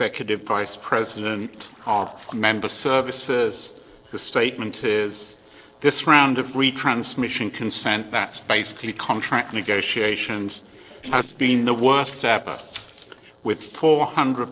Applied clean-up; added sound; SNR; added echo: neural separator model SepFormer DNS4.